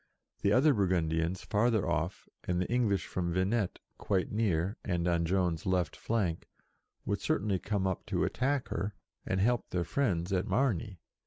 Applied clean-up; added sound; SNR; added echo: none; none; none; none.